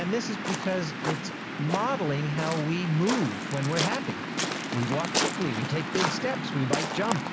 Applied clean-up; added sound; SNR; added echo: none; Waves, surf; 2 dB; none.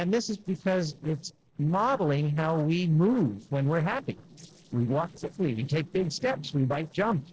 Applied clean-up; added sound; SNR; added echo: neural separator model SepFormer DNS4.